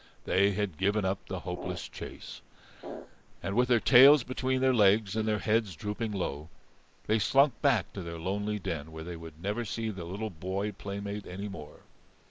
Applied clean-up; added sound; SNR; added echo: neural mask model Resemble Enhance denoiser.